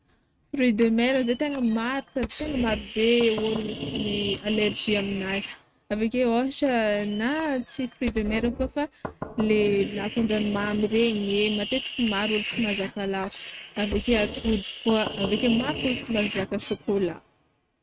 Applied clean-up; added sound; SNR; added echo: neural mask model RNNoise.